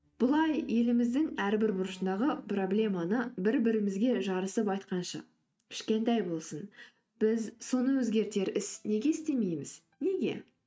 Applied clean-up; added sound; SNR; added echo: neural mask model RNNoise.